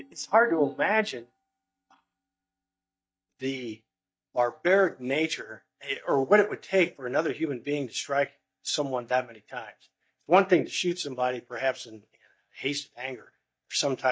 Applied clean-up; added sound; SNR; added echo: neural mask model DeepFilterNet 3.